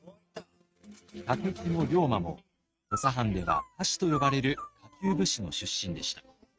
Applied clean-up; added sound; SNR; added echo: neural mask model RNNoise.